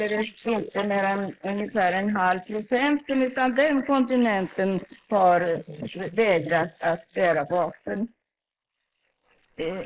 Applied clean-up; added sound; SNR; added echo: neural mask model Resemble Enhance denoiser.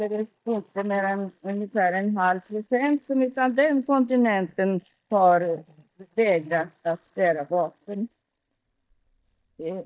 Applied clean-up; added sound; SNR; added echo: neural mask model DeepFilterNet 3.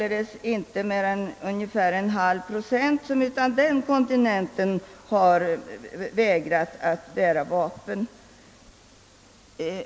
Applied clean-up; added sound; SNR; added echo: none; none; none; none.